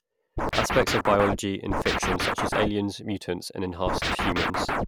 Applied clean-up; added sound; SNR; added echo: none; Scratching (performance technique); -2 dB; none.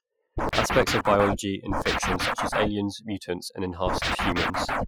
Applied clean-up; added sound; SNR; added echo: classical method Wiener filter.